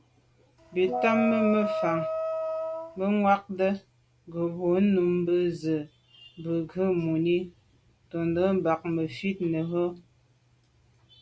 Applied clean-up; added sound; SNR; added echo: none; Wind instrument, woodwind instrument; 4 dB; none.